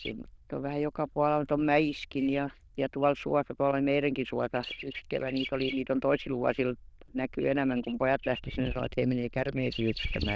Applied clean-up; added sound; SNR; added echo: neural diffusion model UNIVERSE++.